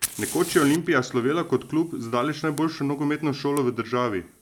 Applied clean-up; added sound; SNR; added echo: none; Fire; 15 dB; none.